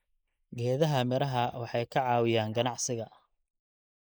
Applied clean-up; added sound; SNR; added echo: neural mask model Resemble Enhance denoiser.